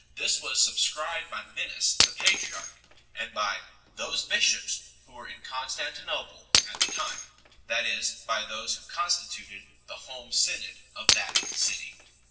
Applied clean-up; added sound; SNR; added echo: none; Shatter; 2 dB; reverberation time 0.8 s.